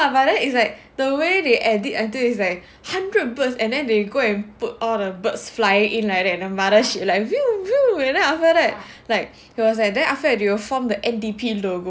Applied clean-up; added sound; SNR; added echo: none; none; none; none.